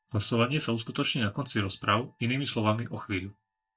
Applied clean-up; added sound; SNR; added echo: neural mask model DeepFilterNet 3.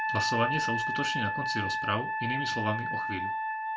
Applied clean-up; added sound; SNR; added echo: none; Wind instrument, woodwind instrument; -2 dB; reverberation time 0.2 s.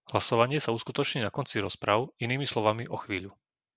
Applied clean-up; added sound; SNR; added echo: none; none; none; none.